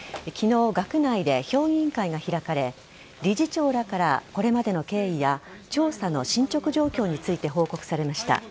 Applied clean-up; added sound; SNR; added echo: none; none; none; none.